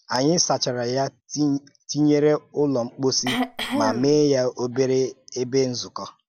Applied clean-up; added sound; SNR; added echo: none; Cough; 4 dB; none.